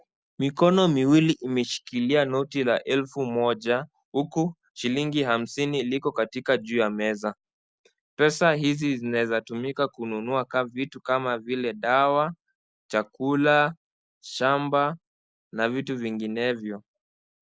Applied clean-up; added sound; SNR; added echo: none; none; none; none.